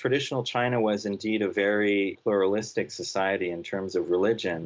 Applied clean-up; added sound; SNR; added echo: none; none; none; none.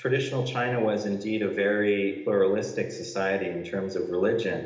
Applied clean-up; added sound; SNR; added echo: none; none; none; reverberation time 0.8 s.